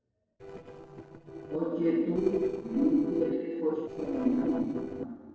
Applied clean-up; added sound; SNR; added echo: neural separator model SepFormer DNS4.